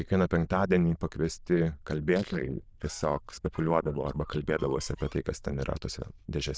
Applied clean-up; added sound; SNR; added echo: neural diffusion model UNIVERSE++.